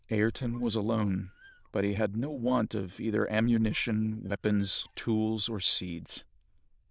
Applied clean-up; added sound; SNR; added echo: neural diffusion model UNIVERSE++.